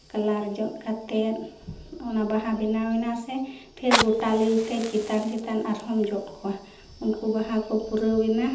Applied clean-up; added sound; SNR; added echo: none; Fire; 10 dB; reverberation time 1.2 s.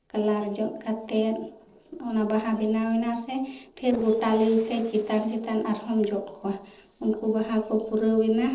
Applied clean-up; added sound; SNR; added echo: neural separator model SepFormer DNS4.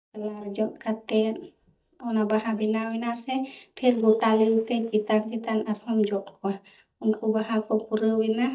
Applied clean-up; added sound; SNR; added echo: neural mask model DeepFilterNet 3.